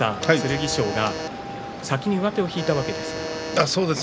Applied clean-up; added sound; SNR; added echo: none; Alarm; 8 dB; none.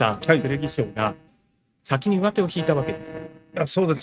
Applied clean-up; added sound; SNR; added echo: neural mask model RNNoise.